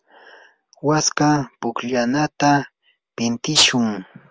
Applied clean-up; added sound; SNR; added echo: none; Rattle (instrument); -3 dB; none.